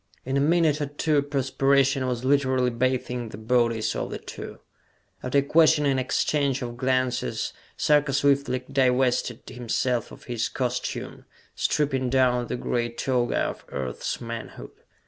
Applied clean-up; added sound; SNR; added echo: none; none; none; none.